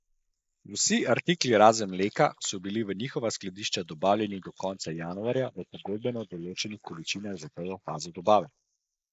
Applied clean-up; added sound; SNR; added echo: neural mask model Resemble Enhance denoiser.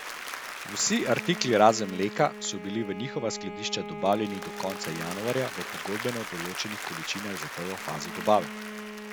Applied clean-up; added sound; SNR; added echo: none; Applause + Bowed string instrument; 8 dB; none.